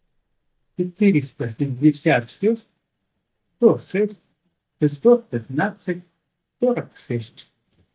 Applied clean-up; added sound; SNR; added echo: neural mask model DeepFilterNet 3.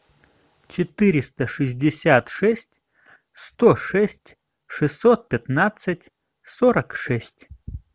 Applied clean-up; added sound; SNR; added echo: none; none; none; none.